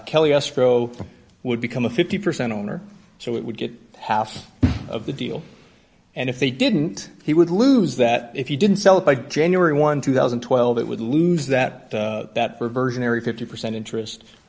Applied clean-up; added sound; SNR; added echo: none; none; none; none.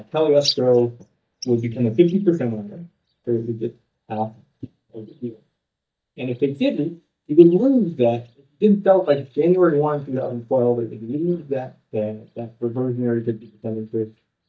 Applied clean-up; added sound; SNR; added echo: neural mask model DeepFilterNet 3.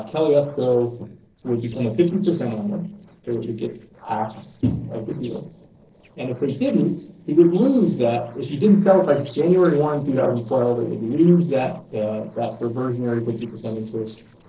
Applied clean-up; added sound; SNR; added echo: neural separator model SepFormer DNS4.